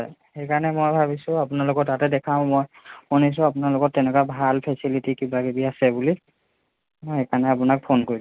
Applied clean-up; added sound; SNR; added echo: none; none; none; none.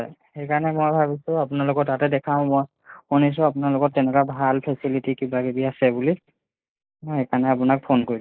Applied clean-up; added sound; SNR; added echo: neural mask model Resemble Enhance denoiser.